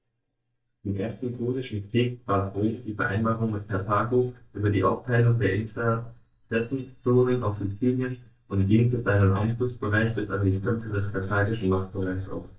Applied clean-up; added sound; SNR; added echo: neural mask model DeepFilterNet 3.